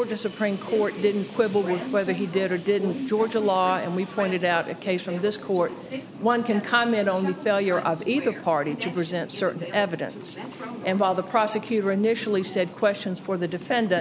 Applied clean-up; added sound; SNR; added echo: none; Subway, metro, underground; 12 dB; none.